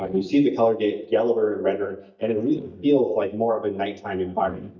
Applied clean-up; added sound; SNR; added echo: neural mask model DeepFilterNet 3.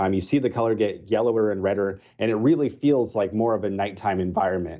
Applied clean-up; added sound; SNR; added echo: none; none; none; none.